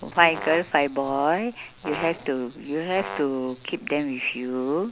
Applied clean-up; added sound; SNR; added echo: none; Brass instrument; 13 dB; none.